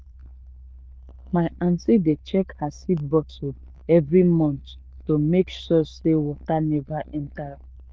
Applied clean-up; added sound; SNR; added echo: neural diffusion model UNIVERSE++.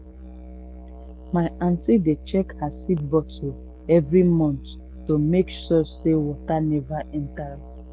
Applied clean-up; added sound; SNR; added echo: none; Musical instrument; 15 dB; none.